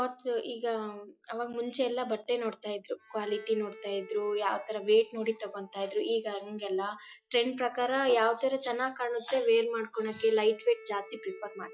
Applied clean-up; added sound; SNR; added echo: classical method log-MMSE.